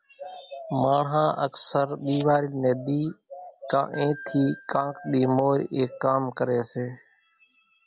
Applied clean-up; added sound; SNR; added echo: none; Ringtone / Bell; 18 dB; none.